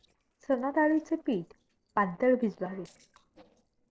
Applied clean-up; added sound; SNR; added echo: neural separator model SepFormer DNS4.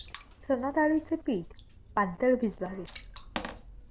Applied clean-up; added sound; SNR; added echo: none; Water / Splash, splatter; 13 dB; none.